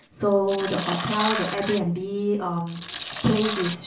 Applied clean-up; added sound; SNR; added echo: none; Tools; 8 dB; reverberation time 0.4 s.